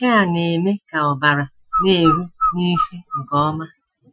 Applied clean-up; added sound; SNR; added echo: classical method Wiener filter.